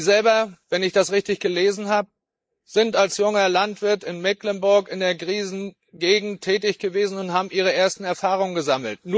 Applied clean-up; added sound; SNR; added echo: neural mask model Resemble Enhance denoiser.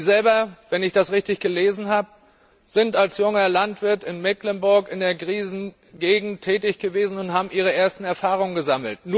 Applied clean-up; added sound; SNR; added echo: none; none; none; none.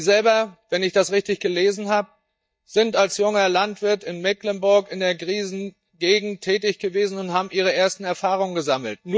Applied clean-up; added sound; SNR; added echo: neural mask model DeepFilterNet 3.